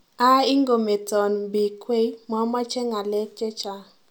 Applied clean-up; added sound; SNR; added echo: none; none; none; none.